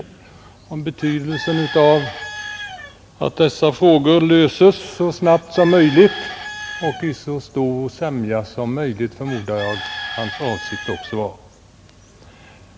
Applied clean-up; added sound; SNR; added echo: none; Bird / Chicken, rooster; 14 dB; none.